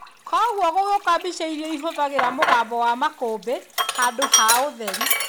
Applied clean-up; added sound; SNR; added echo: none; Sink (filling or washing); 3 dB; none.